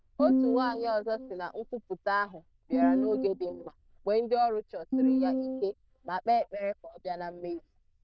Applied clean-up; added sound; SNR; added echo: neural diffusion model UNIVERSE++.